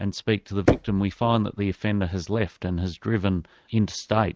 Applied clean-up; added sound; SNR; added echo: neural mask model RNNoise.